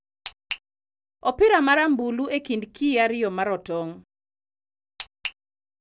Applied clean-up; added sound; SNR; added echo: none; none; none; none.